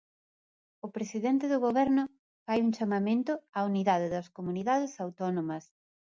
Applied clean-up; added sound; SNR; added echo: none; none; none; none.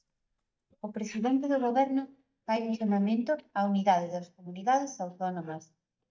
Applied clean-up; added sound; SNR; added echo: neural mask model DeepFilterNet 3.